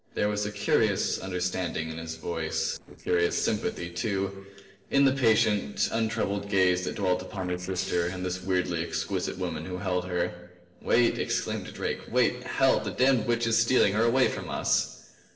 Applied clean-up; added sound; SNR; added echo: neural separator model SepFormer DNS4.